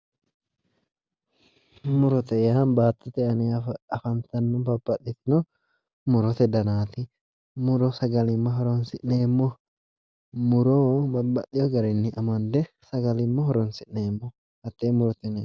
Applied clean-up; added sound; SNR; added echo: none; none; none; none.